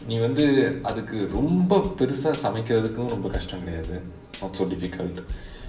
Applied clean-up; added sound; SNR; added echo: none; Tambourine / Drum / Drum kit; 15 dB; reverberation time 1.0 s.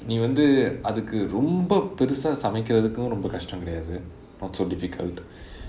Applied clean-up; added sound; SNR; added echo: none; none; none; none.